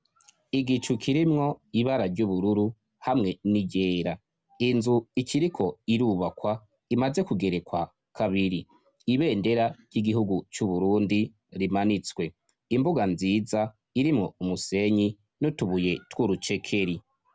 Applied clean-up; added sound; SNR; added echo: none; none; none; none.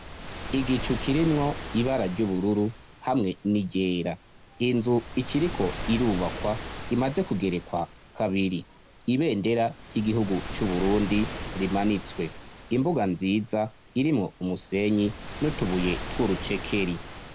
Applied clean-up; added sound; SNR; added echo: none; Waves, surf; 10 dB; none.